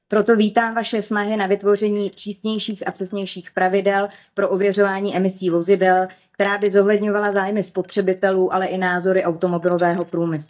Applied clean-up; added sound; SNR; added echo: neural mask model DeepFilterNet 3.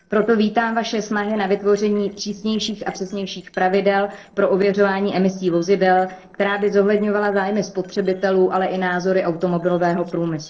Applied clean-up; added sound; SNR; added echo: neural separator model SepFormer DNS4.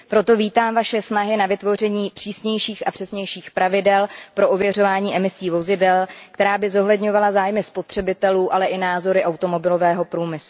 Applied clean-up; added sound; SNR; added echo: none; none; none; none.